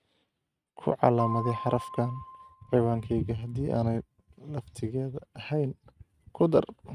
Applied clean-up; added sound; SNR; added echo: neural mask model RNNoise.